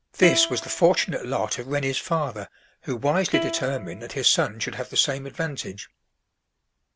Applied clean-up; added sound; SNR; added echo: none; Plucked string instrument; 10 dB; none.